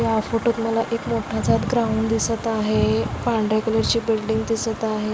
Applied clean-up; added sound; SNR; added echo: none; Motorcycle / Engine + Dishes, pots, and pans; 19 dB; none.